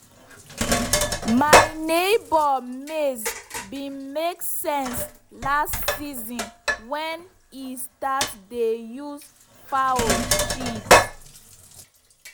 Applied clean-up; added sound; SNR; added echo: none; Sink (filling or washing); -1 dB; none.